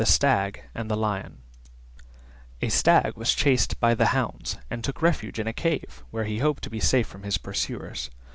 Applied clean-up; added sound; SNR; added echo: none; none; none; none.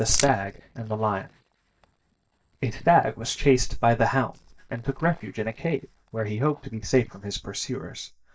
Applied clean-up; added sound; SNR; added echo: neural mask model DeepFilterNet 3.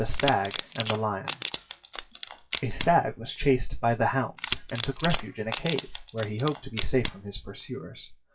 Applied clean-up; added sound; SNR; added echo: classical method WPE with log-MMSE.